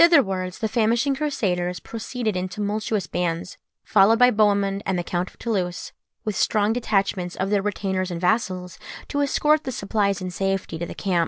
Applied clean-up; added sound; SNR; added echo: none; none; none; none.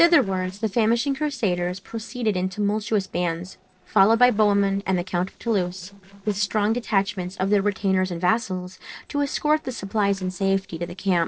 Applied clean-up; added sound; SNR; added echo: neural separator model SepFormer DNS4.